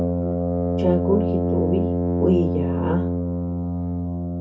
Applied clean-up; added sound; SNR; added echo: none; Brass instrument; -4 dB; reverberation time 0.2 s.